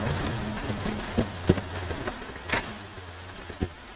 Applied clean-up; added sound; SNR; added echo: neural mask model RNNoise.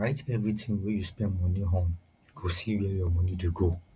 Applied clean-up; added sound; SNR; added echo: none; none; none; none.